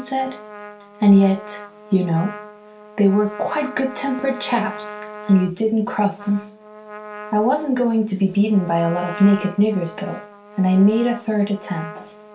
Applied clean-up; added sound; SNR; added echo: none; Trumpet; 16 dB; reverberation time 0.3 s.